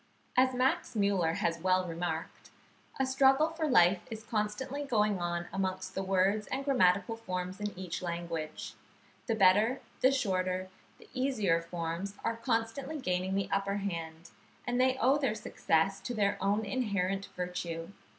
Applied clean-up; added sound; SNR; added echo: none; none; none; none.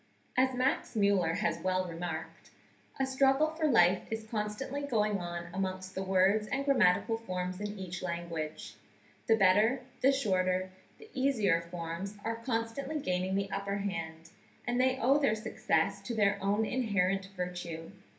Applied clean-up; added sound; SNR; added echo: none; none; none; reverberation time 0.3 s.